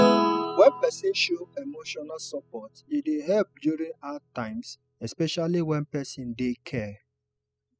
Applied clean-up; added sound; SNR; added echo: classical method spectral subtraction.